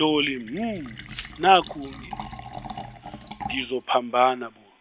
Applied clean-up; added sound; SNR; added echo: none; Fill (with liquid) + Glass; 14 dB; none.